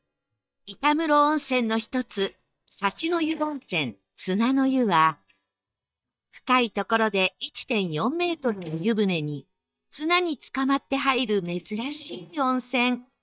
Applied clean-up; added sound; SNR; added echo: neural mask model DeepFilterNet 3.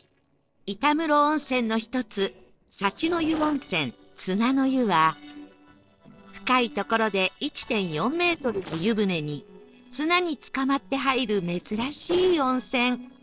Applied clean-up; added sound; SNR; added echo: neural separator model SepFormer DNS4.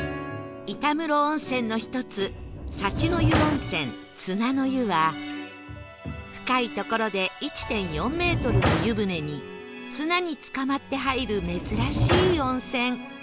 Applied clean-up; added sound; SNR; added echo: none; Sliding door; 1 dB; none.